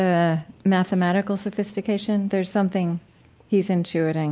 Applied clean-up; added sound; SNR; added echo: none; none; none; none.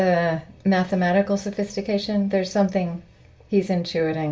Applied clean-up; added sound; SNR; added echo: none; none; none; reverberation time 0.2 s.